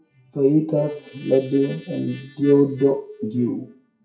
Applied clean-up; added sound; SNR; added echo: classical method WPE with log-MMSE.